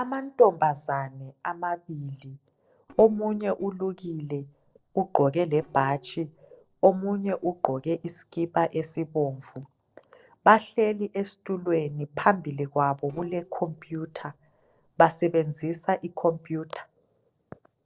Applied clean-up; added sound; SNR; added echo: neural separator model SepFormer DNS4.